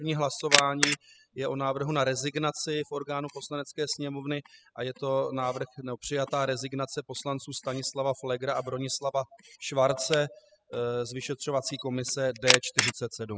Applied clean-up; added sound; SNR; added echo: classical method spectral subtraction.